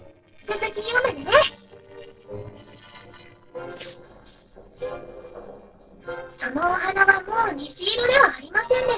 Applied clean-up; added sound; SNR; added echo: neural separator model SepFormer DNS4.